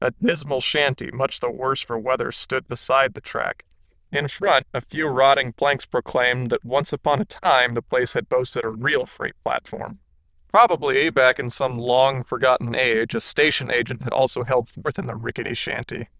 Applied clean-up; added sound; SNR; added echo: neural diffusion model UNIVERSE++.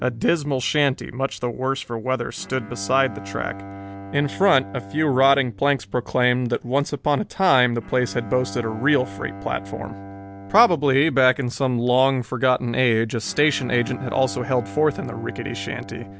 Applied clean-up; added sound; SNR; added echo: none; Bowed string instrument; 16 dB; none.